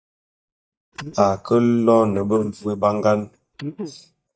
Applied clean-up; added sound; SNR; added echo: neural mask model DeepFilterNet 3.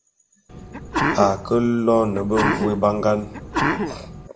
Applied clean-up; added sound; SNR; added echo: none; Sneeze; 3 dB; reverberation time 1.2 s.